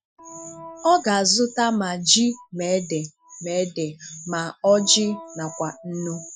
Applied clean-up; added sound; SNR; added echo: classical method Wiener filter.